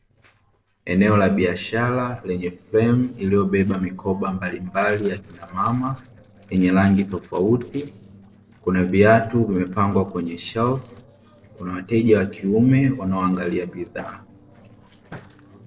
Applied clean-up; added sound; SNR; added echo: neural separator model SepFormer DNS4.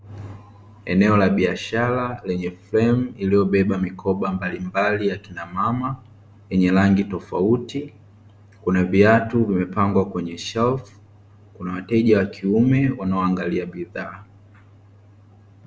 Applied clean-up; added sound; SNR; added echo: none; none; none; none.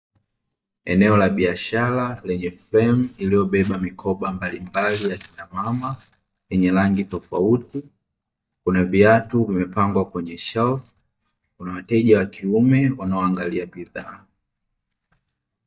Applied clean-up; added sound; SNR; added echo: neural mask model DeepFilterNet 3.